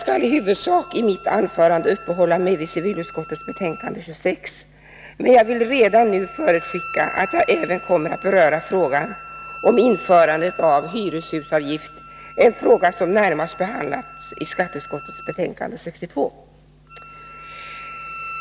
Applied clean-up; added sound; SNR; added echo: none; Wind instrument, woodwind instrument; 17 dB; none.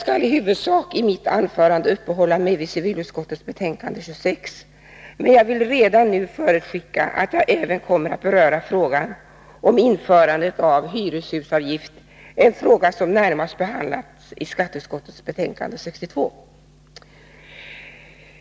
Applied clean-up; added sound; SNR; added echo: none; none; none; none.